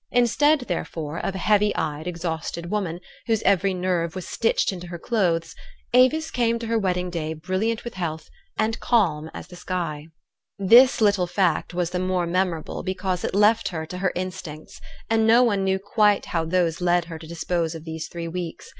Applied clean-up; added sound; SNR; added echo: none; none; none; none.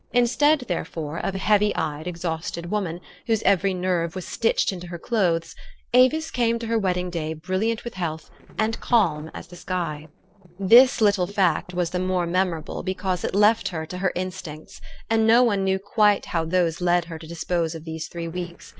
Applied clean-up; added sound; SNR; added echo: neural separator model SepFormer DNS4.